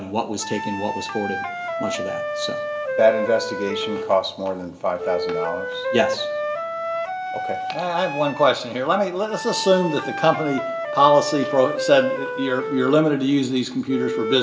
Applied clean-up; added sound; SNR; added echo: none; Wind instrument, woodwind instrument; 6 dB; reverberation time 1.2 s.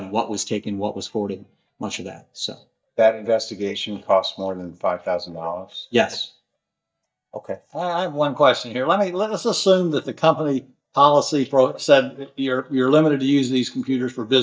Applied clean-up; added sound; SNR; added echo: neural mask model DeepFilterNet 3.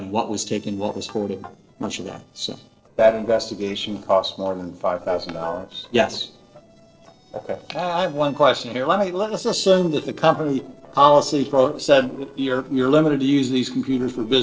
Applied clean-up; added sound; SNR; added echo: neural separator model SepFormer DNS4.